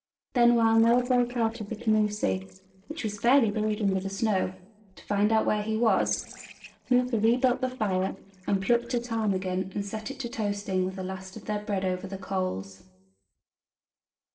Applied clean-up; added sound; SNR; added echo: neural separator model SepFormer DNS4.